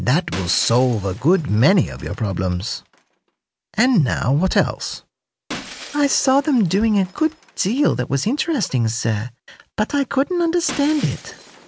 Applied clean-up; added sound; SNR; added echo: none; Shatter; 19 dB; none.